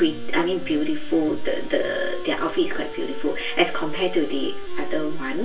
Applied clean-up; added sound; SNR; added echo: none; Wind instrument, woodwind instrument; 16 dB; reverberation time 0.2 s.